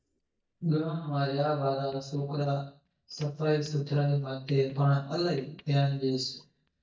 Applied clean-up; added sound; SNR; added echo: neural mask model DeepFilterNet 3.